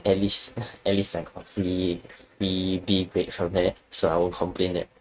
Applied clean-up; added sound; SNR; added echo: neural mask model RNNoise.